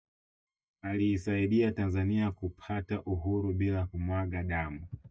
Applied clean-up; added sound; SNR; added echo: neural mask model DeepFilterNet 3.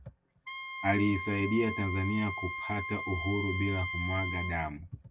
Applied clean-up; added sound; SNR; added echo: none; Wind instrument, woodwind instrument; 6 dB; none.